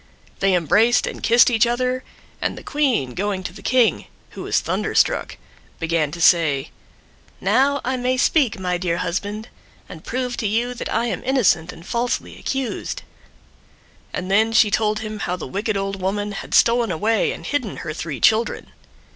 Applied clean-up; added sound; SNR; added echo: none; none; none; none.